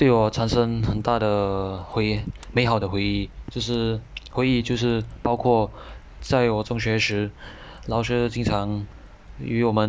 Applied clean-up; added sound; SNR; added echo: none; Fire; 18 dB; none.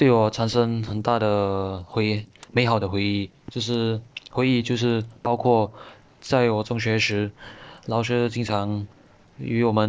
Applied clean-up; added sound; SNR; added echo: neural separator model SepFormer DNS4.